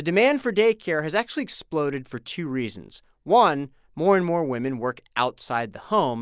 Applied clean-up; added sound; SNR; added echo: none; none; none; none.